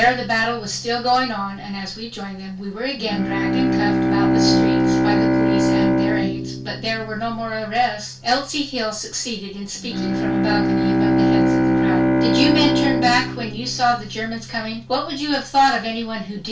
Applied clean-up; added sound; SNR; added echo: none; Bowed string instrument; -2 dB; reverberation time 0.2 s.